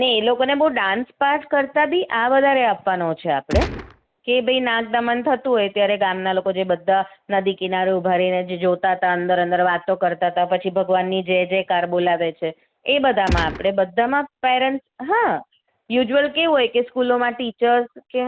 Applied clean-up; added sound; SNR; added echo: none; Gunshot, gunfire; 5 dB; none.